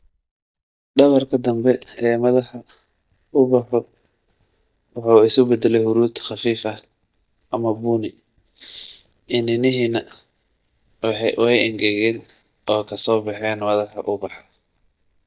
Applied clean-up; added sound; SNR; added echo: neural mask model DeepFilterNet 3.